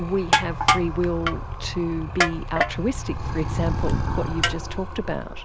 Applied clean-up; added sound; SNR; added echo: none; Crushing + Animal; -3 dB; none.